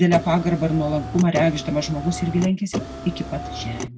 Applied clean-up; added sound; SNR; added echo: none; Car; 9 dB; none.